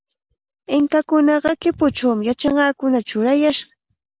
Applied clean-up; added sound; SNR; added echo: none; none; none; none.